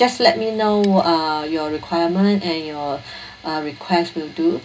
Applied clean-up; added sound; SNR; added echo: none; Liquid; 20 dB; reverberation time 0.2 s.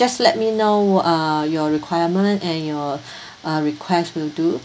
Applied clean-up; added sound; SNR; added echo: none; none; none; none.